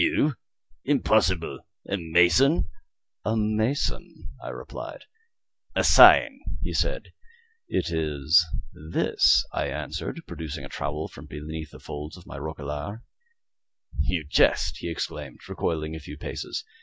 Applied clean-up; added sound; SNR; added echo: none; none; none; none.